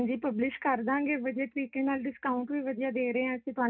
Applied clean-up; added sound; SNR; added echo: none; none; none; reverberation time 0.3 s.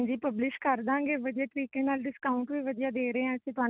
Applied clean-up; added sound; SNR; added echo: none; none; none; none.